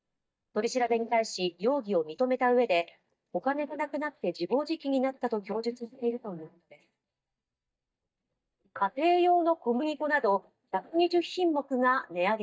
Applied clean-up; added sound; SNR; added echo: neural mask model DeepFilterNet 3.